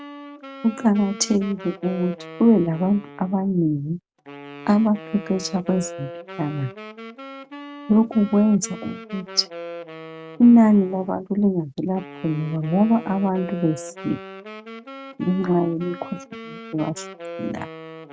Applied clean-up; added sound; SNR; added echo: none; Wind instrument, woodwind instrument; 15 dB; none.